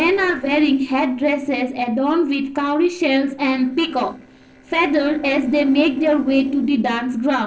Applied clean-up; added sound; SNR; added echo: neural separator model SepFormer DNS4.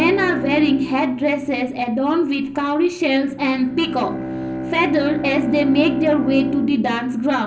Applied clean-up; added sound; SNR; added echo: none; Bowed string instrument; 9 dB; reverberation time 0.5 s.